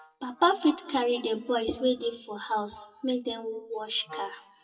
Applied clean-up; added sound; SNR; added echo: classical method WPE with log-MMSE.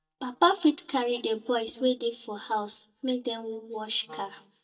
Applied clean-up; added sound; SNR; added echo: neural mask model DeepFilterNet 3.